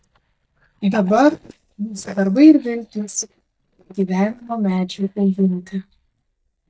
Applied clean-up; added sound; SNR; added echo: neural mask model DeepFilterNet 3.